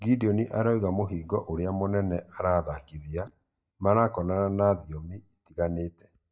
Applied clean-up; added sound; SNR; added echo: neural mask model DeepFilterNet 3.